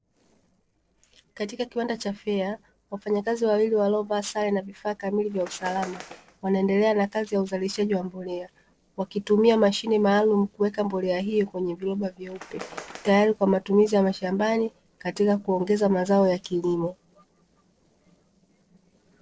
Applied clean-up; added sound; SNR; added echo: neural separator model SepFormer DNS4.